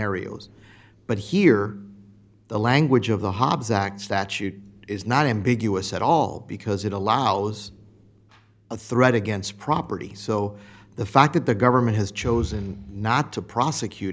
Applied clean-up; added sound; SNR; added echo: none; none; none; none.